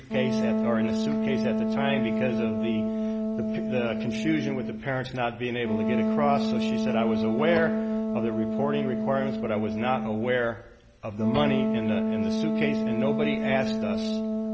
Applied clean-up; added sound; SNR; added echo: none; Wind instrument, woodwind instrument; -2 dB; none.